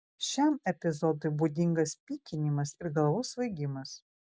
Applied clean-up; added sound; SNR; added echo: none; none; none; none.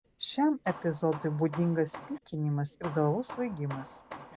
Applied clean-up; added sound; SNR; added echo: none; Hammer; 15 dB; none.